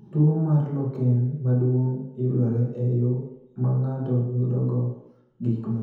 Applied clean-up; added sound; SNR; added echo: none; none; none; reverberation time 1.0 s.